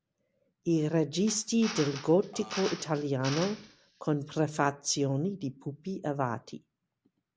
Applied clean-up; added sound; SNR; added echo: none; Drill + Burping, eructation; 12 dB; none.